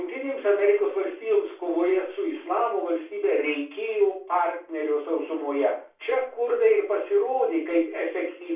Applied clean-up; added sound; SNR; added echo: none; none; none; reverberation time 0.3 s.